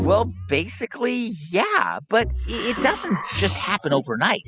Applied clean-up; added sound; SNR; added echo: classical method spectral subtraction.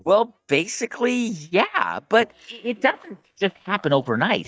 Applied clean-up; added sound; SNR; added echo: neural mask model DeepFilterNet 3.